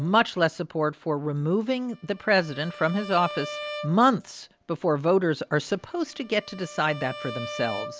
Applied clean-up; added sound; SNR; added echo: none; Bowed string instrument; 15 dB; none.